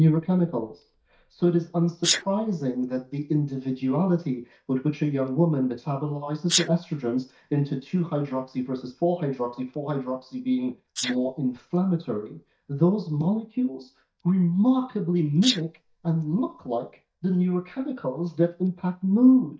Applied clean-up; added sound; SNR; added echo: neural mask model DeepFilterNet 3.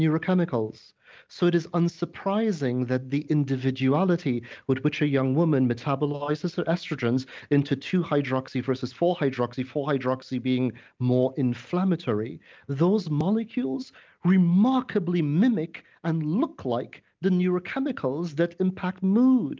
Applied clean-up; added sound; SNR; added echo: none; none; none; none.